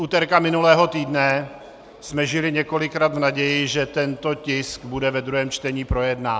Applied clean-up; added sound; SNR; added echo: none; none; none; none.